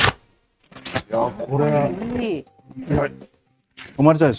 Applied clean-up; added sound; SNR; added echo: neural mask model RNNoise.